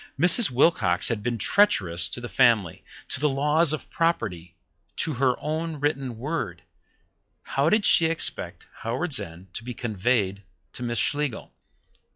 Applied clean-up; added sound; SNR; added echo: classical method log-MMSE.